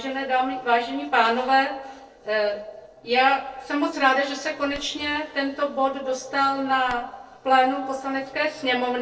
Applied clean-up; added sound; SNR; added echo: neural separator model SepFormer DNS4.